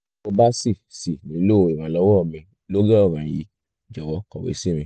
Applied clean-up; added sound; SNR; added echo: none; none; none; none.